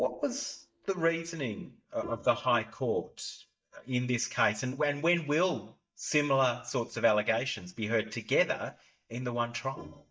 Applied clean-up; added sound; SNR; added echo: neural mask model DeepFilterNet 3.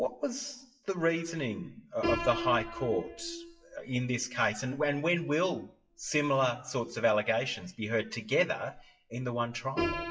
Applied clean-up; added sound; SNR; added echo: classical method WPE with log-MMSE.